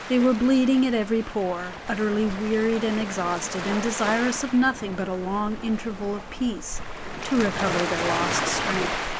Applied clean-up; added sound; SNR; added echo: none; Waves, surf; 6 dB; none.